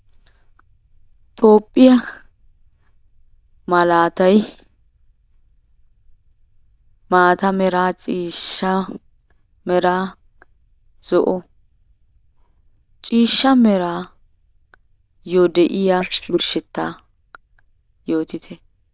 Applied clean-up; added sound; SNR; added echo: neural diffusion model UNIVERSE++.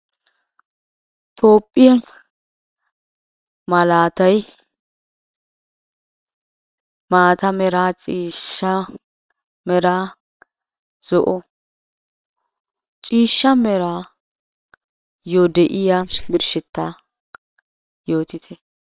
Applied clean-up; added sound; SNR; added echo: neural separator model SepFormer WHAM!.